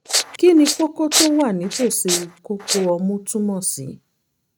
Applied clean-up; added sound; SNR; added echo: neural mask model RNNoise.